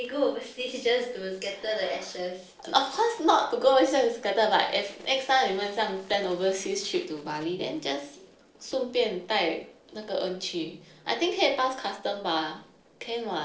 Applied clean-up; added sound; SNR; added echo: neural separator model SepFormer DNS4.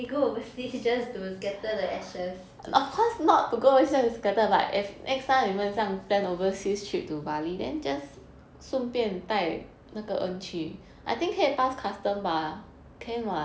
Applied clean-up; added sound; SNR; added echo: none; none; none; none.